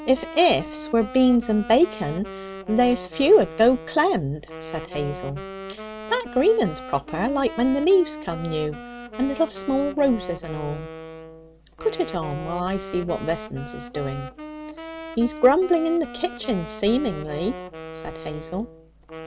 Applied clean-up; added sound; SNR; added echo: none; Wind instrument, woodwind instrument; 13 dB; none.